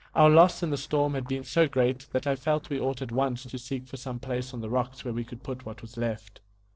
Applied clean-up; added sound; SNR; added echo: neural separator model SepFormer DNS4.